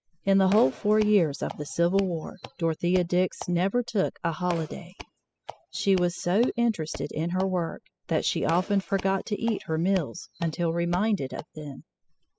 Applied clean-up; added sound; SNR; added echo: classical method spectral subtraction.